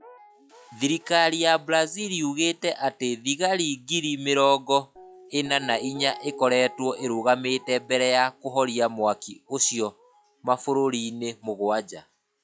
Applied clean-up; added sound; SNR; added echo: classical method log-MMSE.